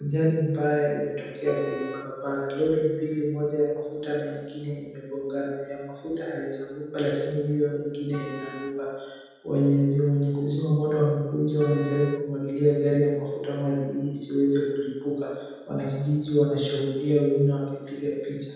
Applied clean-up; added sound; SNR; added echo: none; Wind instrument, woodwind instrument; 18 dB; reverberation time 1.2 s.